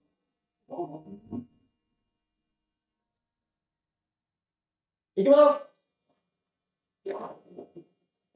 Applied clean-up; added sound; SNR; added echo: neural mask model DeepFilterNet 3.